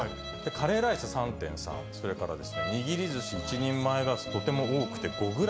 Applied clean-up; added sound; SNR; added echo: none; Bowed string instrument; 11 dB; none.